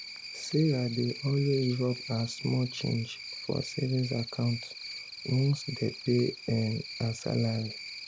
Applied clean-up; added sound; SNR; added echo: none; Cricket; 11 dB; none.